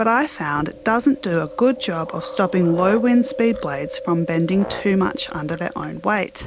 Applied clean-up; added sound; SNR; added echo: none; Brass instrument + Chewing, mastication; 13 dB; none.